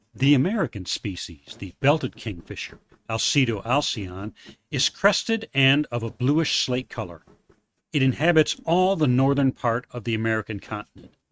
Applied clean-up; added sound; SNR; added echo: neural mask model RNNoise.